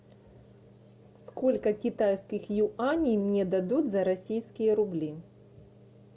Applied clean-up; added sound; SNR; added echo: none; none; none; none.